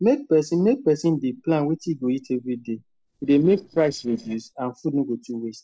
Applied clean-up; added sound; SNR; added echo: neural separator model SepFormer DNS4.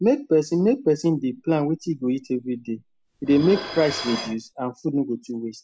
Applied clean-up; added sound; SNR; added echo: none; Dishes, pots, and pans; 14 dB; none.